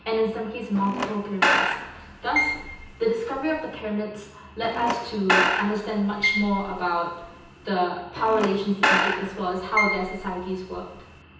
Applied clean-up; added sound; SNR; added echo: none; Squeak / Screech; 0 dB; reverberation time 0.9 s.